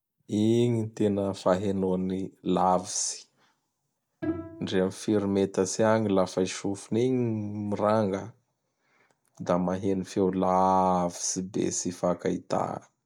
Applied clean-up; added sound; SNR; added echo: none; Bowed string instrument; 13 dB; none.